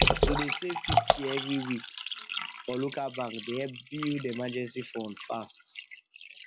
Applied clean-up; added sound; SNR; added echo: none; Liquid; -3 dB; none.